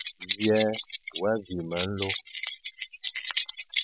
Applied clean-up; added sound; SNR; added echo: classical method spectral subtraction.